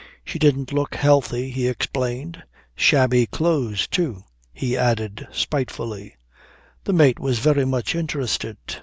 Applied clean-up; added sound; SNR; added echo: none; none; none; none.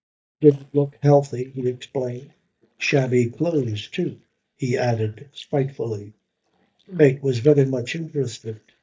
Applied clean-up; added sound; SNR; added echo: neural mask model DeepFilterNet 3.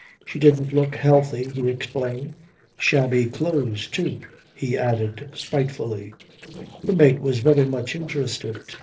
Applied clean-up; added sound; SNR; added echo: neural separator model SepFormer DNS4.